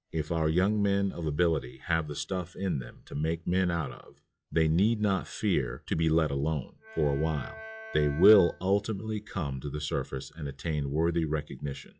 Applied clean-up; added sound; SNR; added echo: classical method log-MMSE.